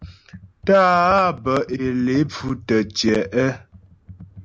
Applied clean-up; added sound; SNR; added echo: none; Computer keyboard; 20 dB; none.